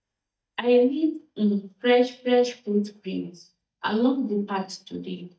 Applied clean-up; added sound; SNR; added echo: neural mask model DeepFilterNet 3.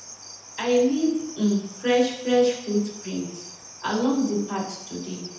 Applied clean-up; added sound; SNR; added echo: none; Cricket; 17 dB; reverberation time 0.8 s.